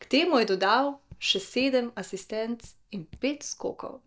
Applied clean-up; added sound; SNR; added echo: neural mask model DeepFilterNet 3.